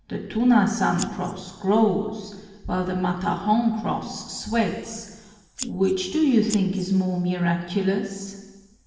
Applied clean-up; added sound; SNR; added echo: none; Scissors; 13 dB; reverberation time 1.4 s.